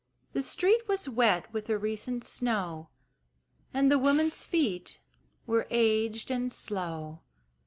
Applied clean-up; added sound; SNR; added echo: none; Hi-hat; 19 dB; none.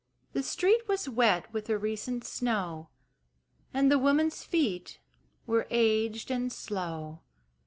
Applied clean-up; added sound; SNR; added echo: none; none; none; none.